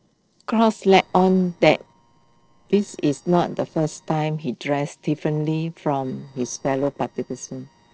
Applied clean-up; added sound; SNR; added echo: neural separator model SepFormer DNS4.